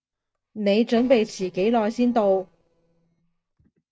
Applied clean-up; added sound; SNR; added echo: neural separator model SepFormer DNS4.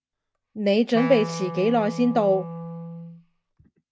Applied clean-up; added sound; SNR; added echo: none; Wind instrument, woodwind instrument; 10 dB; none.